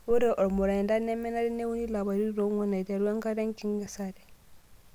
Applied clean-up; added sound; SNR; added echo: none; none; none; none.